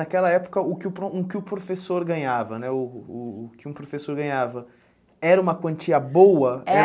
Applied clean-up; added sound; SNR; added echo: none; none; none; none.